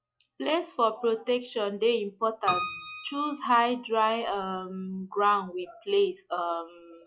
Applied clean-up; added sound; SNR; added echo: classical method log-MMSE.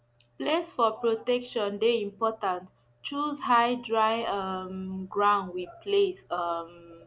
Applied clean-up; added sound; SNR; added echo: none; none; none; none.